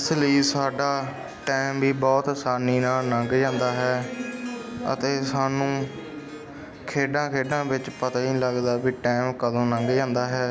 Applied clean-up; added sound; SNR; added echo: none; Harp; 19 dB; none.